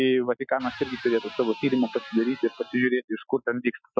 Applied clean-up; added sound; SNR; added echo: classical method Wiener filter.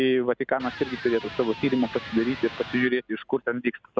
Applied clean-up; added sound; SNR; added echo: none; Electric guitar; 15 dB; none.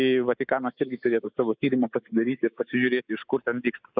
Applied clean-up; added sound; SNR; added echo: neural mask model Resemble Enhance denoiser.